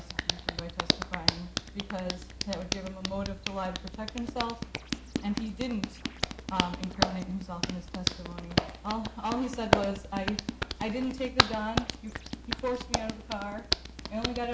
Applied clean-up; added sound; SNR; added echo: none; Hands; -2 dB; none.